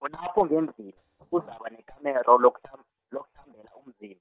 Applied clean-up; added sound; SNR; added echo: neural mask model DeepFilterNet 3.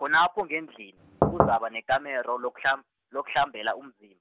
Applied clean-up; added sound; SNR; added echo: none; Knock / Wood; -4 dB; none.